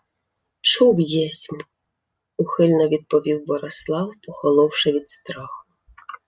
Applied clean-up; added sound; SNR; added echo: none; none; none; none.